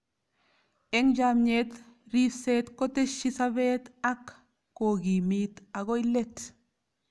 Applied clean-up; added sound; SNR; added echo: none; none; none; none.